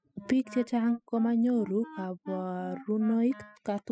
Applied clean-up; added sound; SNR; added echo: classical method spectral subtraction.